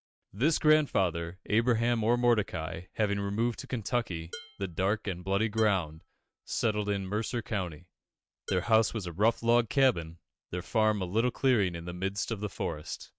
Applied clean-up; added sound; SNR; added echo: neural mask model RNNoise.